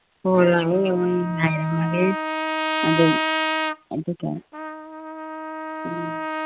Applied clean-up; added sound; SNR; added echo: none; Trumpet; 4 dB; none.